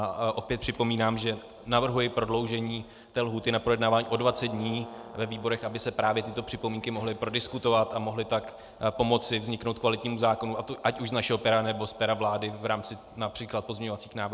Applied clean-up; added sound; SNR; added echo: none; Brass instrument; 17 dB; none.